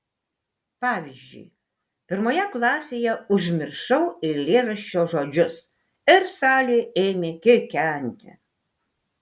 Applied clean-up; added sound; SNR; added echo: none; none; none; none.